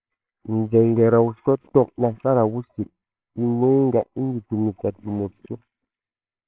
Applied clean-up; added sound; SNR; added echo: neural separator model SepFormer WHAMR!.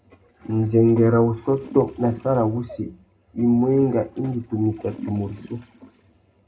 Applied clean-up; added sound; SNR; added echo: none; Toilet flush; 20 dB; reverberation time 0.2 s.